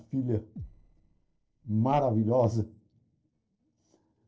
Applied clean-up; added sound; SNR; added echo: neural separator model SepFormer DNS4.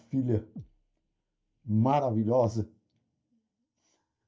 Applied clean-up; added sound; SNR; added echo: neural mask model DeepFilterNet 3.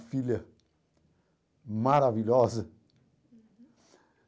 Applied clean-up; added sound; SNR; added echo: none; none; none; none.